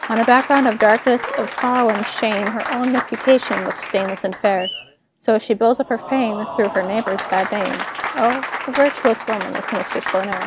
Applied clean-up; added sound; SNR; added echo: none; Applause; 8 dB; none.